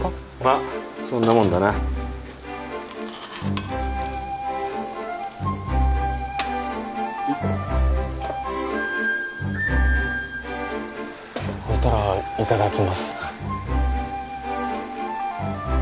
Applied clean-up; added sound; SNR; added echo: none; none; none; none.